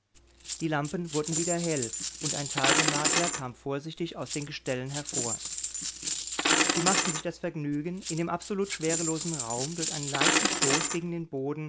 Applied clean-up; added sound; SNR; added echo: none; Coin (dropping); -3 dB; none.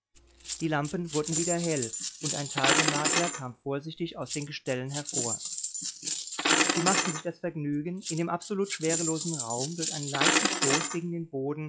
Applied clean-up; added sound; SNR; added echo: classical method log-MMSE.